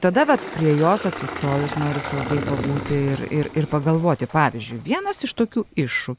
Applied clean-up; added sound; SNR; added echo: none; Engine; 11 dB; none.